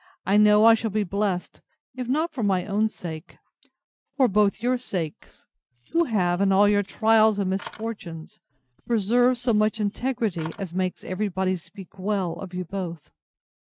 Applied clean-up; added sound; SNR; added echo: neural mask model RNNoise.